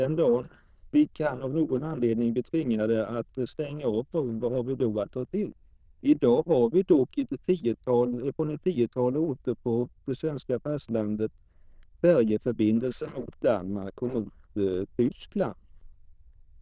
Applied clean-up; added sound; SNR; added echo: neural diffusion model UNIVERSE++.